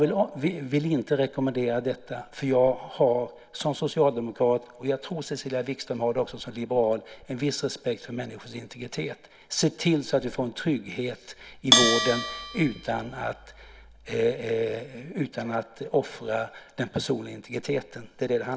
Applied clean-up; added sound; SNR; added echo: none; Bell; 0 dB; none.